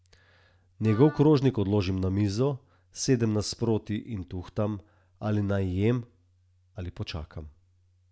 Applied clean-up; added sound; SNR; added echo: none; Wind instrument, woodwind instrument; 19 dB; none.